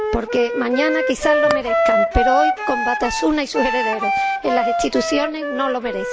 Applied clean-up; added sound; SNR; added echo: none; Wind instrument, woodwind instrument; -1 dB; none.